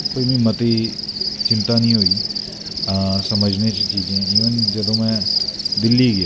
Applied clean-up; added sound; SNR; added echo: none; Cricket; 2 dB; none.